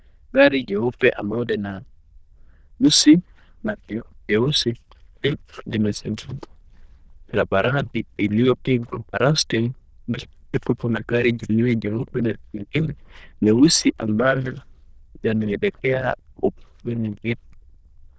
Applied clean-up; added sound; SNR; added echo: neural diffusion model UNIVERSE++.